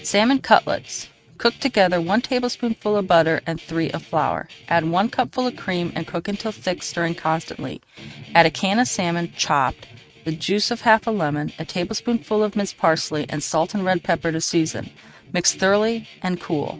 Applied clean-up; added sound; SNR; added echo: neural mask model RNNoise.